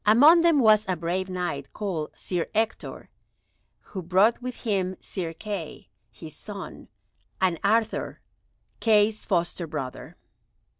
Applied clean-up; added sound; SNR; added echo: none; none; none; none.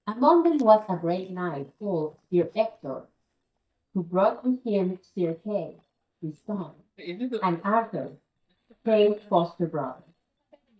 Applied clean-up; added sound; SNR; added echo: neural mask model DeepFilterNet 3.